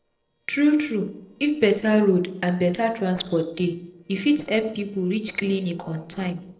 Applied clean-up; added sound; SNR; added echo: neural separator model SepFormer DNS4.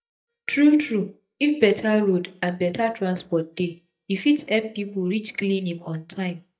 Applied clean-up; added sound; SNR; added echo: neural mask model DeepFilterNet 3.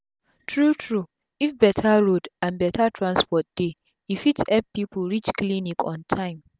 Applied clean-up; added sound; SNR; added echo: none; none; none; none.